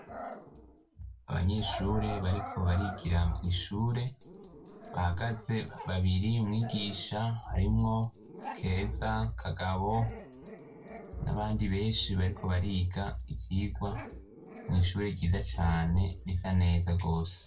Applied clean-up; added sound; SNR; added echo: none; Growling; 16 dB; reverberation time 0.2 s.